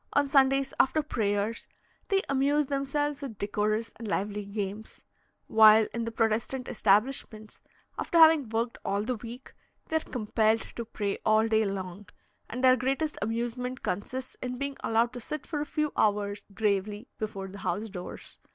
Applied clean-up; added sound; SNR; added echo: none; none; none; none.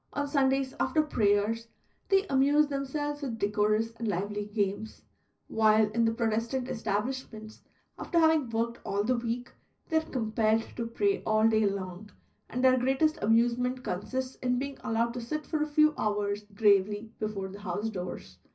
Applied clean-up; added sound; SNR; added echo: none; none; none; reverberation time 0.4 s.